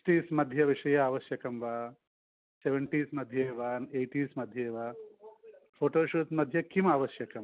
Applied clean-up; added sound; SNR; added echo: none; none; none; none.